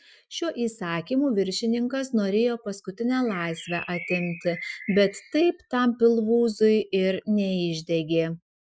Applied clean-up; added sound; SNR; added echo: classical method Wiener filter.